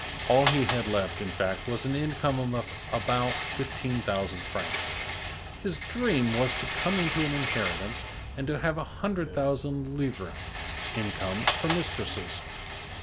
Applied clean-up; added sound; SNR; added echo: none; Rattle; 2 dB; none.